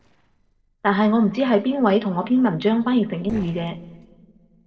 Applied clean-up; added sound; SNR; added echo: neural separator model SepFormer DNS4.